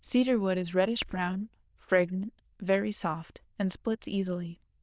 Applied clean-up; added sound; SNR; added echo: neural diffusion model UNIVERSE++.